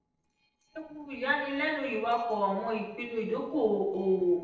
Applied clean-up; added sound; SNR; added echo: neural separator model SepFormer DNS4.